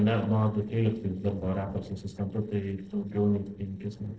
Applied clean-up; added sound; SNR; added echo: neural separator model SepFormer DNS4.